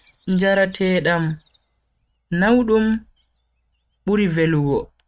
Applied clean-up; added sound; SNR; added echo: neural mask model RNNoise.